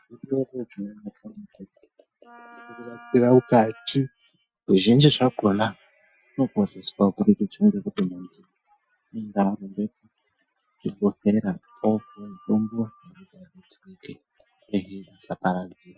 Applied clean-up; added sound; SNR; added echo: classical method Wiener filter.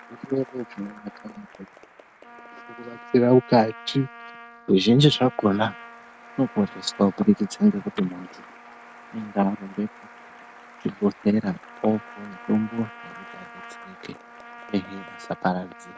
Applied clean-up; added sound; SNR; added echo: none; Applause + Trumpet; 19 dB; none.